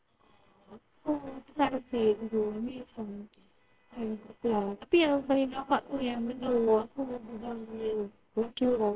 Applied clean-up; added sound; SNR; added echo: neural separator model SepFormer WHAMR!.